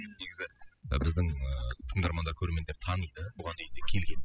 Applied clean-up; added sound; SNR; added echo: classical method spectral subtraction.